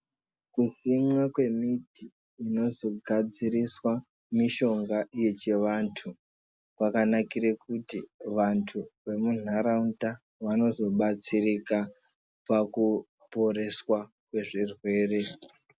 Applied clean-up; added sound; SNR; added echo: none; none; none; none.